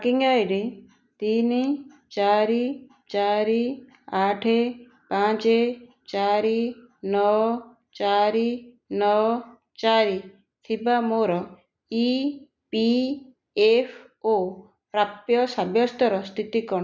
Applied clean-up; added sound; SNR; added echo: none; none; none; none.